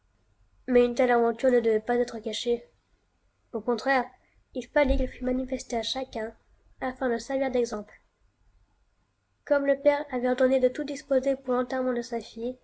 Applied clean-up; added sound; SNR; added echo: none; none; none; none.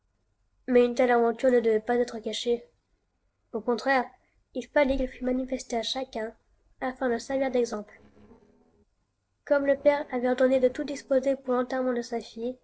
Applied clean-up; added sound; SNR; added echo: neural separator model SepFormer DNS4.